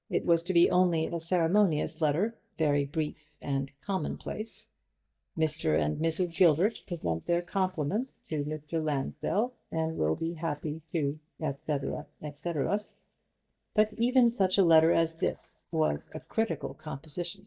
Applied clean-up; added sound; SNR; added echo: neural mask model DeepFilterNet 3.